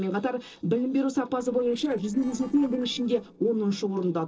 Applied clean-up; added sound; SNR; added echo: neural separator model SepFormer DNS4.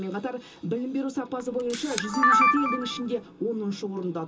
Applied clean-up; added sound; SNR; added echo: none; Camera; -4 dB; reverberation time 0.2 s.